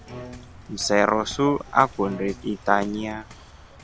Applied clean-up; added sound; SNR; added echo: none; Bowed string instrument + Waves, surf; 17 dB; none.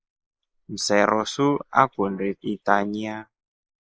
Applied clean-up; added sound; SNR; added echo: neural mask model Resemble Enhance denoiser.